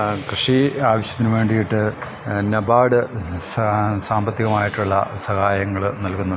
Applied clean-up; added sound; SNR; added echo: none; none; none; none.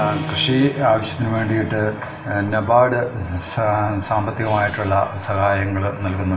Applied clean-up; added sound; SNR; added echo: none; Acoustic guitar / Strum; 15 dB; reverberation time 0.6 s.